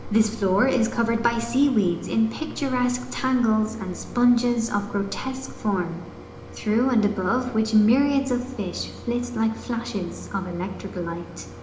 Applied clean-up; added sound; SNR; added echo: none; Mechanisms; 14 dB; reverberation time 0.8 s.